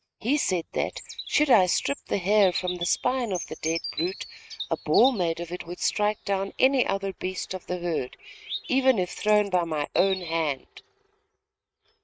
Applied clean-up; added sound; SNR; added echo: neural mask model RNNoise.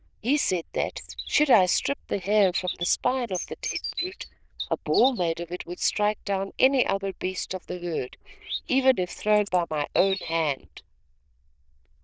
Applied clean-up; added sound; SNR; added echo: neural diffusion model UNIVERSE++.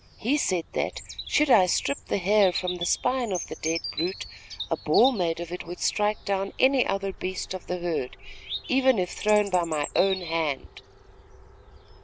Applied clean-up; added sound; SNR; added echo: none; Bird vocalization, bird call, bird song; 13 dB; none.